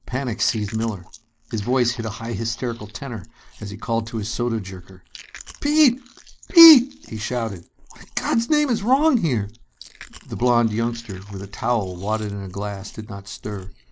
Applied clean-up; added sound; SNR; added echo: neural mask model Resemble Enhance denoiser.